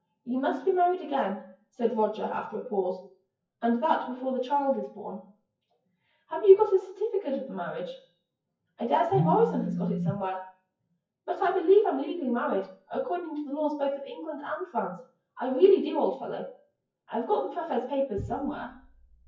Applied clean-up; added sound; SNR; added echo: classical method WPE with log-MMSE.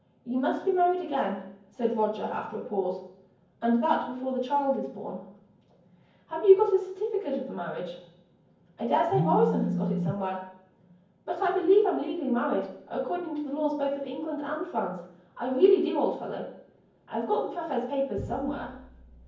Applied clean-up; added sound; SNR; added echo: none; Telephone; 1 dB; reverberation time 0.9 s.